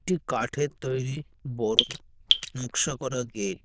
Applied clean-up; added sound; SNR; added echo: neural diffusion model UNIVERSE++.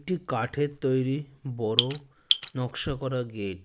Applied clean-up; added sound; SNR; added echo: none; Drip; -2 dB; none.